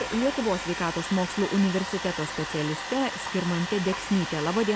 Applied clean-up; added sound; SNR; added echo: none; Domestic sounds, home sounds; 7 dB; none.